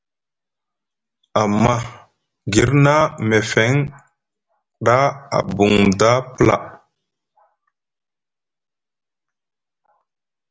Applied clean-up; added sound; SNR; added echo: none; none; none; none.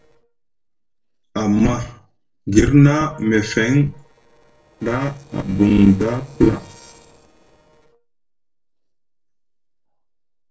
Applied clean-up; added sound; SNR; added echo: neural separator model SepFormer DNS4.